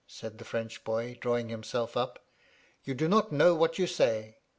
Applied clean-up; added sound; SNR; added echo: none; none; none; none.